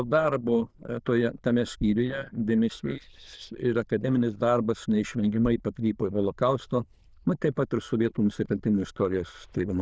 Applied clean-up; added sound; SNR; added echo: neural diffusion model UNIVERSE++.